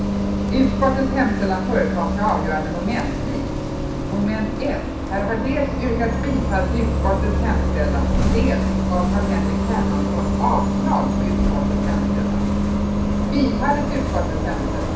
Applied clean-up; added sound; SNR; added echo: none; Bus; -4 dB; reverberation time 0.6 s.